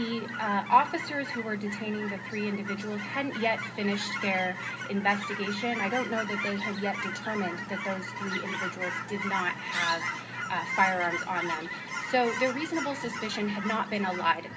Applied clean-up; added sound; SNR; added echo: none; Chirp, tweet / Fowl; 5 dB; reverberation time 0.2 s.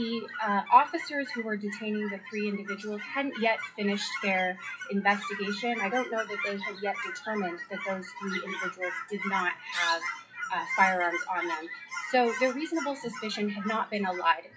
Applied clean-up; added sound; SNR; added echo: classical method WPE with log-MMSE.